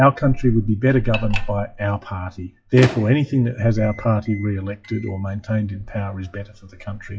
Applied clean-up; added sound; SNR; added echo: classical method WPE with log-MMSE.